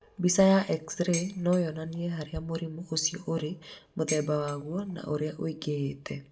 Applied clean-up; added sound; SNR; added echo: none; Dishes, pots, and pans; 12 dB; reverberation time 0.2 s.